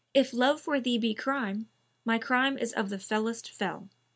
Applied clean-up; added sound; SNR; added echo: none; none; none; none.